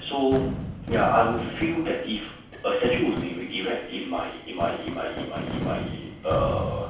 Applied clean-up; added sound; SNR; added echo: none; Fireworks; 7 dB; reverberation time 0.7 s.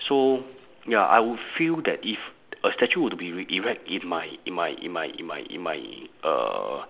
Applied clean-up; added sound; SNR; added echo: none; none; none; none.